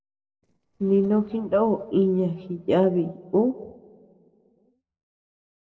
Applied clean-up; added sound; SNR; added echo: neural separator model SepFormer DNS4.